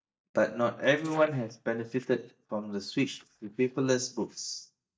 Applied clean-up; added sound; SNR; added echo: neural mask model DeepFilterNet 3.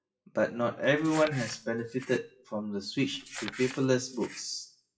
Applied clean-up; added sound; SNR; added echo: classical method WPE with log-MMSE.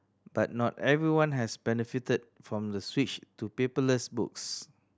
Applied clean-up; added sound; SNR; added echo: none; none; none; none.